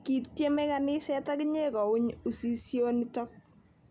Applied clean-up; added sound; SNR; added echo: none; none; none; none.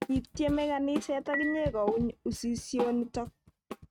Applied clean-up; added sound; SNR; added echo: neural mask model RNNoise.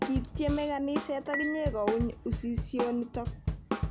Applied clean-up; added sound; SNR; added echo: none; Drum kit + Dishes, pots, and pans / Chink, clink; 2 dB; none.